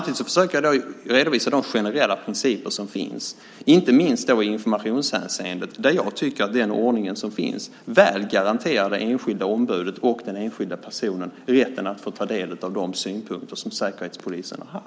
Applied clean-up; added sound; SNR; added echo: none; none; none; none.